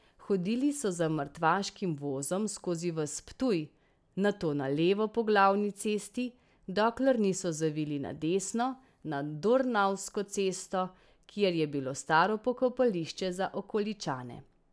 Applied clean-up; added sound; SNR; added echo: none; none; none; none.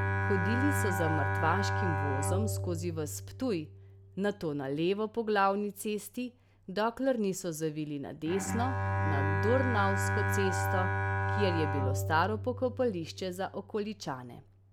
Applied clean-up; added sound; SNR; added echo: none; Bowed string instrument; 0 dB; none.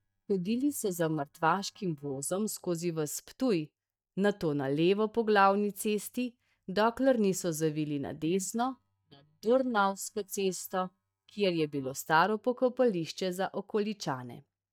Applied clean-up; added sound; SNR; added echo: neural mask model DeepFilterNet 3.